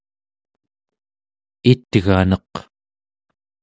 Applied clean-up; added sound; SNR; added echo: none; none; none; none.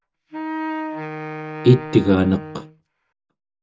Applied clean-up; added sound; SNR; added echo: none; Wind instrument, woodwind instrument; 9 dB; reverberation time 0.2 s.